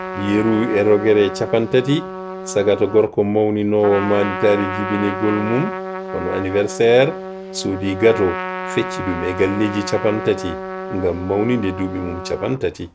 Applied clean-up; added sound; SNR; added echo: none; Trumpet; 9 dB; none.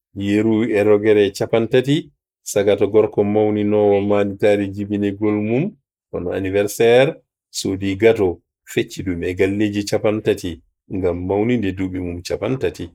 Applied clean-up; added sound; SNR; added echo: neural mask model Resemble Enhance denoiser.